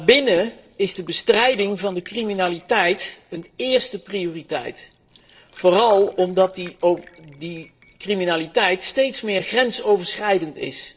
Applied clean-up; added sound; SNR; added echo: neural separator model SepFormer DNS4.